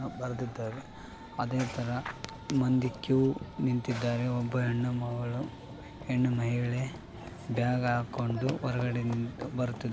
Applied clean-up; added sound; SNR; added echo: none; Run / Train; 13 dB; none.